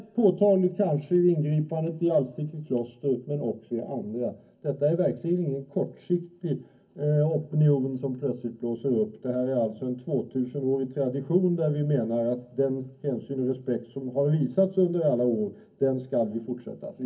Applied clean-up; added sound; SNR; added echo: none; none; none; reverberation time 0.3 s.